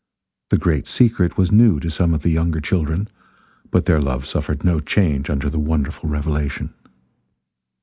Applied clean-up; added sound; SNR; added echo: none; none; none; none.